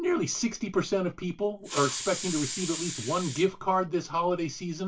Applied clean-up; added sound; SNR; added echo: none; Hiss; 7 dB; reverberation time 0.2 s.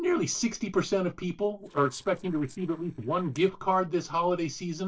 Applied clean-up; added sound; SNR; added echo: neural separator model SepFormer DNS4.